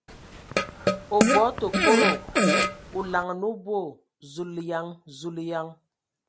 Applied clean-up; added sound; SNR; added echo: none; Fart; -4 dB; none.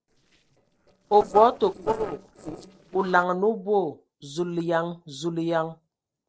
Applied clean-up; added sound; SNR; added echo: neural separator model SepFormer DNS4.